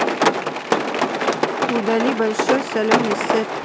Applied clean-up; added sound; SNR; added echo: none; Rain; -3 dB; none.